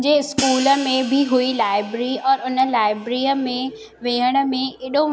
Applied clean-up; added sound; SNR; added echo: none; Hi-hat; 12 dB; none.